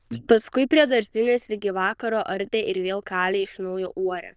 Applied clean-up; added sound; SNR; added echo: neural diffusion model UNIVERSE++.